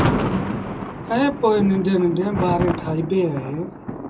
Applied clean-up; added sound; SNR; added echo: none; Thunder; 4 dB; reverberation time 0.2 s.